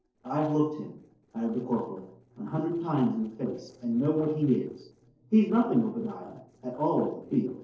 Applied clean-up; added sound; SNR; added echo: neural separator model SepFormer DNS4.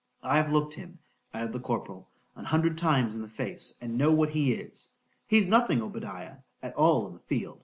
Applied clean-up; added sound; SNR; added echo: none; none; none; none.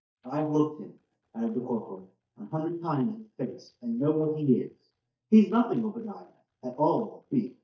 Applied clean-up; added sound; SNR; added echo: neural mask model DeepFilterNet 3.